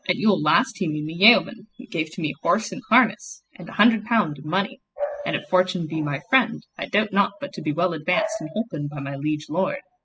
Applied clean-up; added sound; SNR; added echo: classical method spectral subtraction.